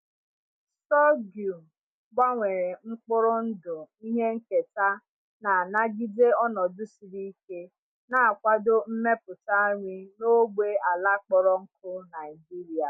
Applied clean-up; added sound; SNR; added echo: none; none; none; none.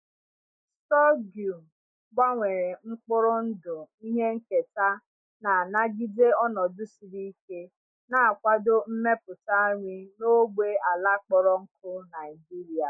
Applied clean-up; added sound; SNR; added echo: neural mask model Resemble Enhance denoiser.